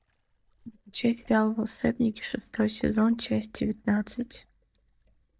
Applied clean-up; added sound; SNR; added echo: neural mask model DeepFilterNet 3.